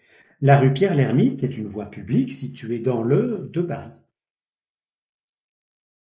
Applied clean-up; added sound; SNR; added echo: neural mask model Resemble Enhance denoiser.